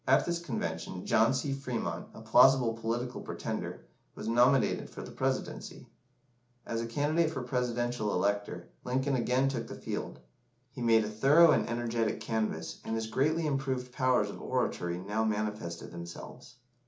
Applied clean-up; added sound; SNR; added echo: none; none; none; none.